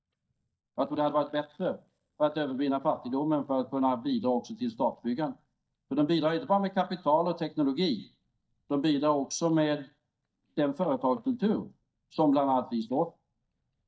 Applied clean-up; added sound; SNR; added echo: neural mask model DeepFilterNet 3.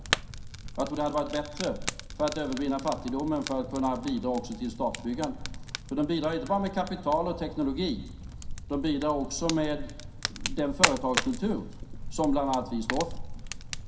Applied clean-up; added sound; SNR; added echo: none; Fire; 5 dB; reverberation time 0.3 s.